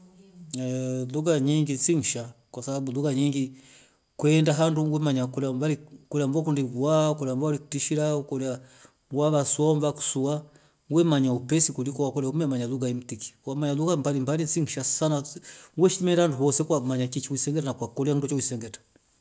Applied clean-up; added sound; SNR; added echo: none; none; none; none.